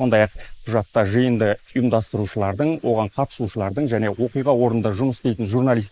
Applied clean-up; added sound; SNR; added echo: neural mask model Resemble Enhance denoiser.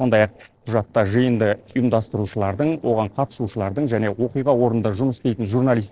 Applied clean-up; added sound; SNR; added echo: neural separator model SepFormer DNS4.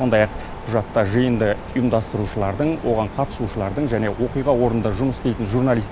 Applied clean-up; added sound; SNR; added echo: none; Mechanisms; 11 dB; none.